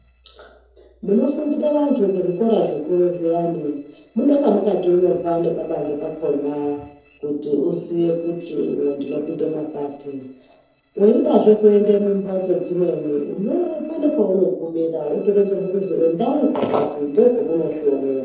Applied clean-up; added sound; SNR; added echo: neural separator model SepFormer DNS4.